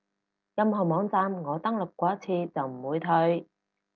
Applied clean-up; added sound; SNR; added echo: none; none; none; none.